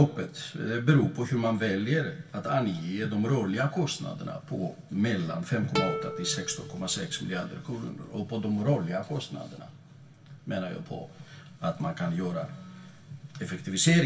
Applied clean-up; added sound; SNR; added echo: none; Plucked string instrument; 8 dB; reverberation time 0.1 s.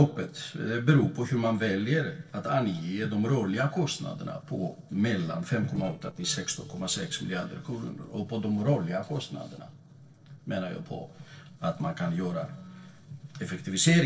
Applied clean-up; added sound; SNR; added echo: neural separator model SepFormer DNS4.